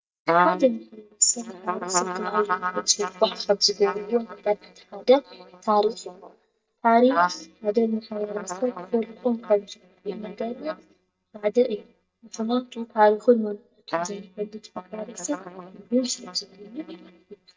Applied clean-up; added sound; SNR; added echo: neural mask model DeepFilterNet 3.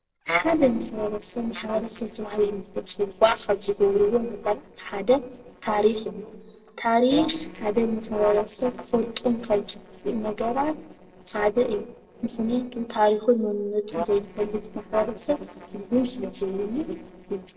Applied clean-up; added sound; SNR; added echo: neural separator model SepFormer DNS4.